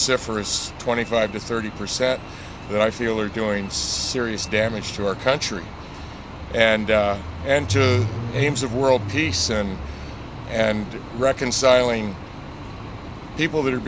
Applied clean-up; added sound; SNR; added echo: none; none; none; none.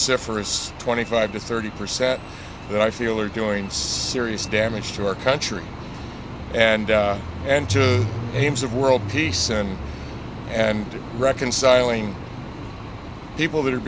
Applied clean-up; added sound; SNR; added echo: none; Engine; 15 dB; none.